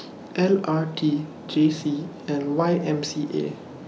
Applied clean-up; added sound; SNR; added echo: none; none; none; none.